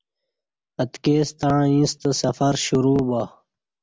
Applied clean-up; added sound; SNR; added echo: none; none; none; none.